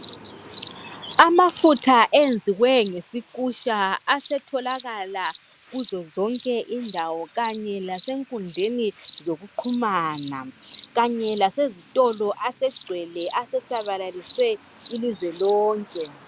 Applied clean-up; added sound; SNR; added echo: none; Cricket; 3 dB; none.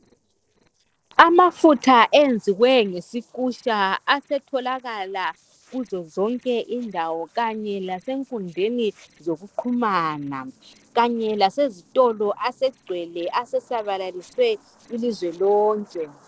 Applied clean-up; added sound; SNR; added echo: neural separator model SepFormer DNS4.